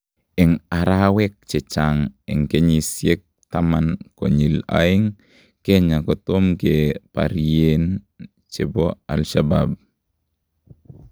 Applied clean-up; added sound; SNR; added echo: none; none; none; none.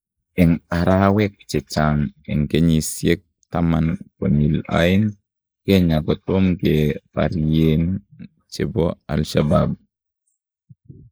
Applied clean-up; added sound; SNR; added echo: neural mask model Resemble Enhance denoiser.